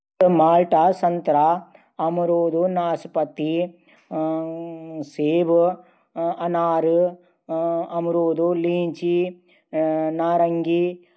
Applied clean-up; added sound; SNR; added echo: none; none; none; none.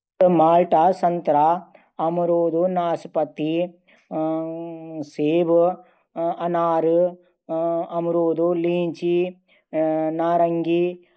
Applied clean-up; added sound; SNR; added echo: neural mask model Resemble Enhance denoiser.